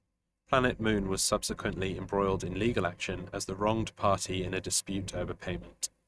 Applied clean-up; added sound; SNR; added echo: neural mask model RNNoise.